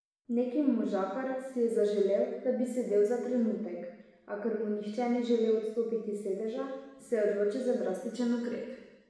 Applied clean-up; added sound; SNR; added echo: none; none; none; reverberation time 1.1 s.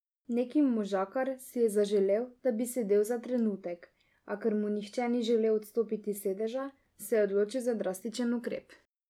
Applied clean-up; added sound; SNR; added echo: none; none; none; none.